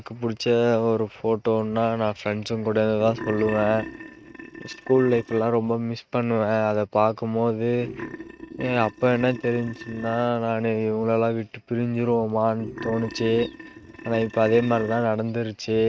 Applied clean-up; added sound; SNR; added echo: neural mask model RNNoise.